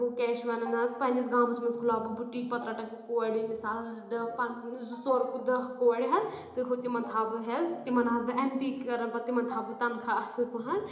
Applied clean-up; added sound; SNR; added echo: none; Organ; 19 dB; reverberation time 0.8 s.